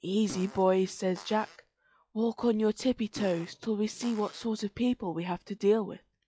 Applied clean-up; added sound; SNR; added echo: classical method log-MMSE.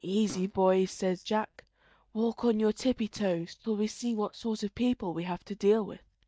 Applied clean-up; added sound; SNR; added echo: neural mask model DeepFilterNet 3.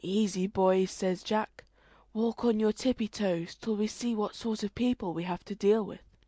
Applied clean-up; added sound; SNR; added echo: none; none; none; none.